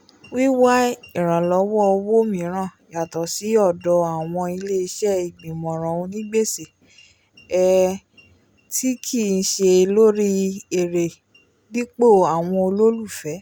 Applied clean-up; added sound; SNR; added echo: none; none; none; none.